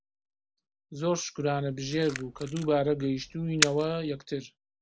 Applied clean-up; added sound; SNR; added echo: none; Camera; 5 dB; none.